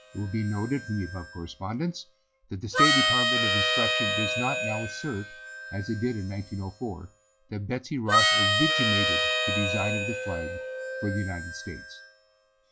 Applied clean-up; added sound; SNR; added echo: classical method log-MMSE.